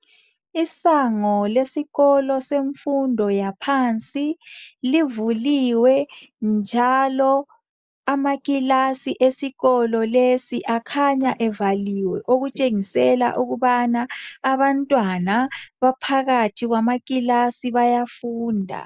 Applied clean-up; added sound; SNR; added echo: neural mask model Resemble Enhance denoiser.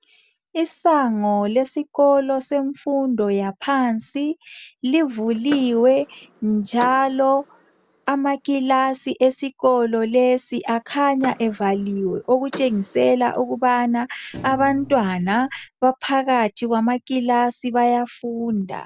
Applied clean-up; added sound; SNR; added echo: none; Door / Car + Thump, thud; 19 dB; none.